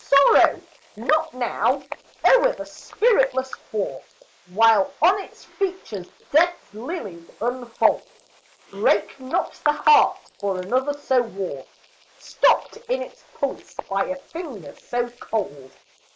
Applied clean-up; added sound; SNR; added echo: neural mask model Resemble Enhance denoiser.